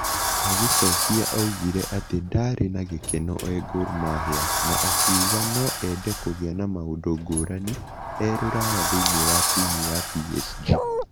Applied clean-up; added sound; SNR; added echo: none; Sliding door + Bark; 0 dB; none.